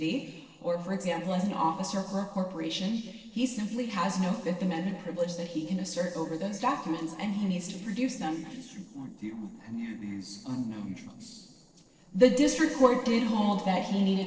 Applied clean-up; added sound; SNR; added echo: neural separator model SepFormer DNS4.